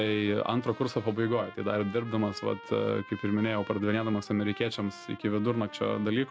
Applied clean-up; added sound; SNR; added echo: none; Trumpet; 17 dB; none.